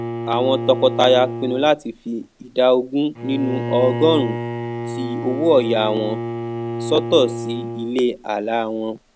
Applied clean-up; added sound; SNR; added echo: none; Bowed string instrument; 8 dB; none.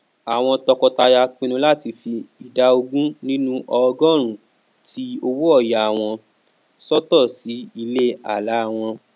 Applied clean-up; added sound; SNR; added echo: none; none; none; none.